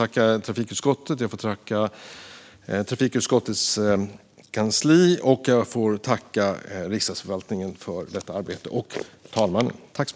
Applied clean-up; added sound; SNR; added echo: none; none; none; none.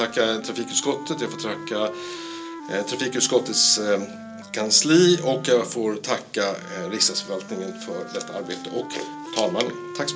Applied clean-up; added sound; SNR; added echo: none; Wind instrument, woodwind instrument; 13 dB; reverberation time 0.2 s.